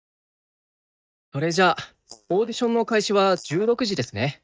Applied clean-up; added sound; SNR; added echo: neural mask model DeepFilterNet 3.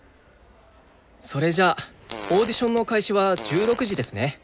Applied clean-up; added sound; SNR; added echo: none; Fart; 11 dB; none.